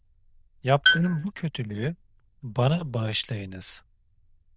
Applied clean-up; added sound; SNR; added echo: neural diffusion model UNIVERSE++.